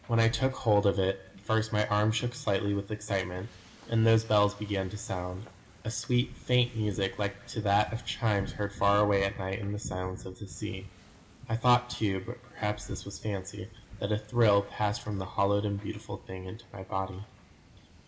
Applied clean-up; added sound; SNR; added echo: none; Wind / Ocean; 18 dB; reverberation time 0.9 s.